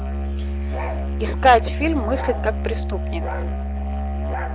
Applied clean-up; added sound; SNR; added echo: none; Musical instrument; 0 dB; none.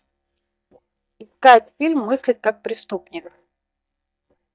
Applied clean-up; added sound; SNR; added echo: neural mask model DeepFilterNet 3.